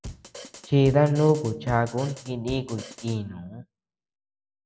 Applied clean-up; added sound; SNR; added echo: none; Drum kit; 16 dB; none.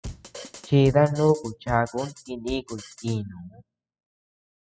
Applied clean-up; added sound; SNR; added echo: classical method spectral subtraction.